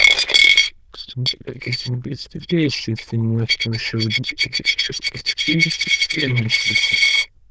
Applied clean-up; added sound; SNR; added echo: neural diffusion model UNIVERSE++.